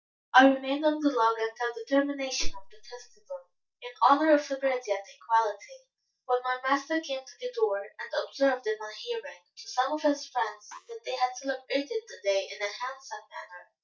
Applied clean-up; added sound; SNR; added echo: neural mask model DeepFilterNet 3.